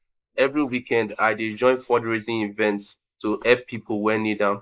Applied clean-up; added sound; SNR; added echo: neural mask model Resemble Enhance denoiser.